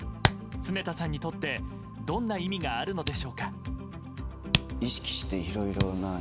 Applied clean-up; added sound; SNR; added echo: none; Hands; 4 dB; none.